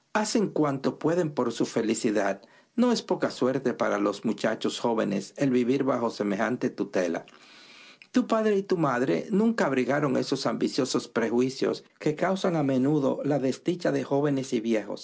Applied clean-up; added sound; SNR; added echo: none; none; none; none.